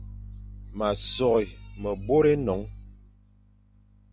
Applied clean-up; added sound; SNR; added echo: none; none; none; none.